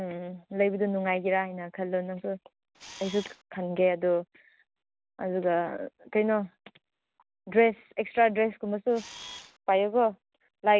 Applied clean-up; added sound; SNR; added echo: none; Camera; 16 dB; none.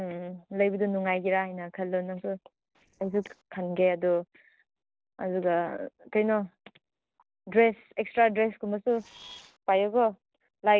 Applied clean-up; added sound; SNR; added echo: neural separator model SepFormer DNS4.